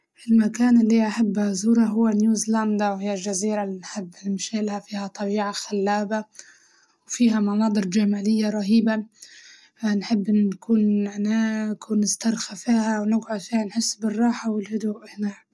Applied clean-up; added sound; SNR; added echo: none; none; none; none.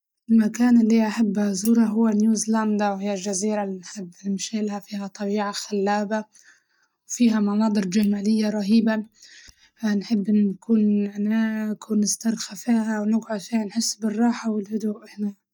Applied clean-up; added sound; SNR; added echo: neural mask model DeepFilterNet 3.